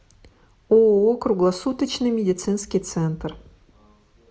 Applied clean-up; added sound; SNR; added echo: none; none; none; none.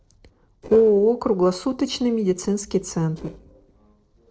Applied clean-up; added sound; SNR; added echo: neural separator model SepFormer DNS4.